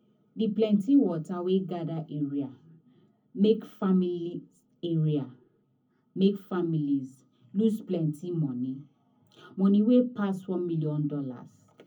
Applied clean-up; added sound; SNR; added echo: none; none; none; reverberation time 0.3 s.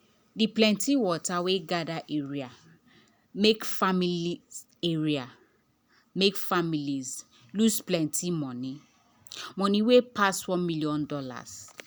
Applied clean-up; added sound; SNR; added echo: none; none; none; none.